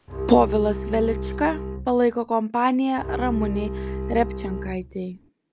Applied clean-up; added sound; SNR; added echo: none; Bowed string instrument; 7 dB; none.